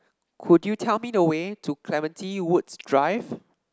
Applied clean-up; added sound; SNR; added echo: none; none; none; none.